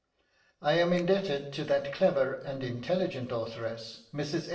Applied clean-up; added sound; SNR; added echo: neural separator model SepFormer DNS4.